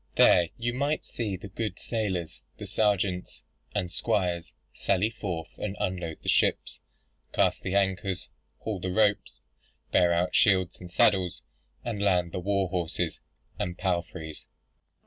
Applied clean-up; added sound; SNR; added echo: none; none; none; none.